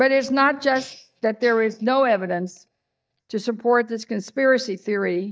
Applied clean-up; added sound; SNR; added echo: neural mask model DeepFilterNet 3.